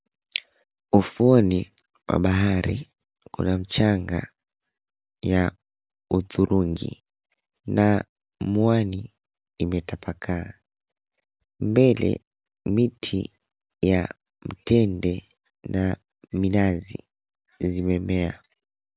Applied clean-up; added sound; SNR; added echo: none; none; none; none.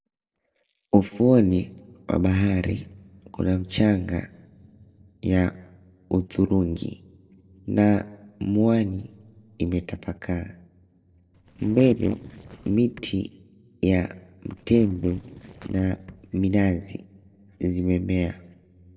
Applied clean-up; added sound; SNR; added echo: neural separator model SepFormer DNS4.